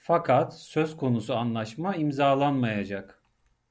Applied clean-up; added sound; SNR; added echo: none; none; none; none.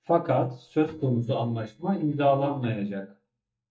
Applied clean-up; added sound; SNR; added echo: neural mask model DeepFilterNet 3.